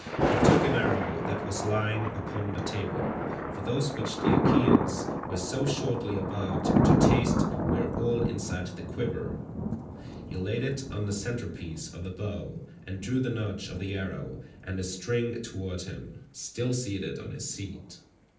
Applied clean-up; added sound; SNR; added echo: none; Thunder; -3 dB; reverberation time 0.6 s.